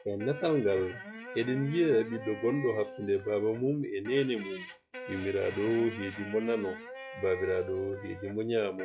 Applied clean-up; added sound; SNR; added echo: classical method log-MMSE.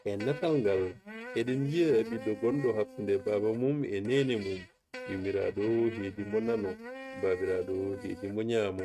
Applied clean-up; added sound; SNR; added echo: neural mask model RNNoise.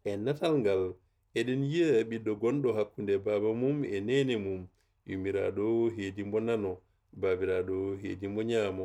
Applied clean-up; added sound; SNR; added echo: none; none; none; none.